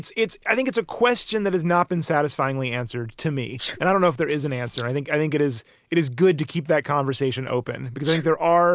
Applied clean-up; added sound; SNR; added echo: neural mask model Resemble Enhance denoiser.